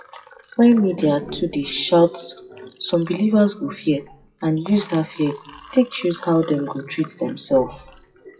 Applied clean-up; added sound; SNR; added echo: classical method WPE with log-MMSE.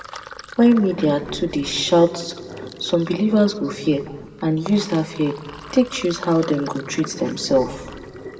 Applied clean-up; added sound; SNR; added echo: none; Sink (filling or washing); 15 dB; reverberation time 0.9 s.